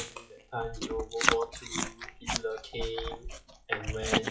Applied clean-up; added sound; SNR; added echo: classical method WPE with log-MMSE.